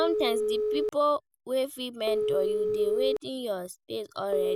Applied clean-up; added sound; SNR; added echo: none; Telephone; -1 dB; none.